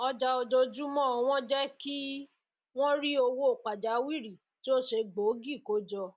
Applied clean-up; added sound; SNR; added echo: none; none; none; none.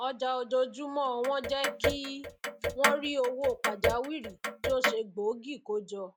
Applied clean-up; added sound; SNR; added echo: none; Clock; 0 dB; none.